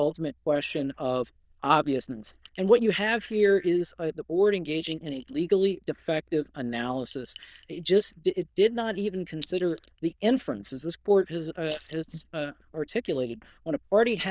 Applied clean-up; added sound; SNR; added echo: neural diffusion model UNIVERSE++.